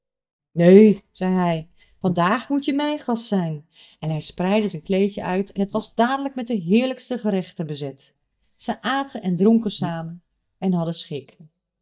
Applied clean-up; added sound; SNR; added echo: neural mask model DeepFilterNet 3.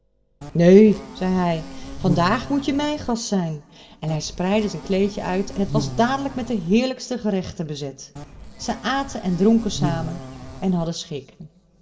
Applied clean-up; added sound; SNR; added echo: none; Insect; 10 dB; reverberation time 2.1 s.